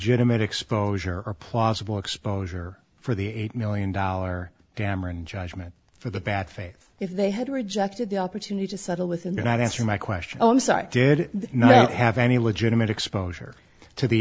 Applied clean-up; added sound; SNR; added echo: none; none; none; none.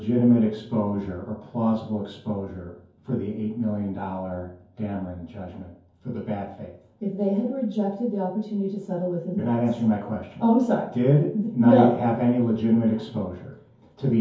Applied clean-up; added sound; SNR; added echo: none; none; none; reverberation time 0.6 s.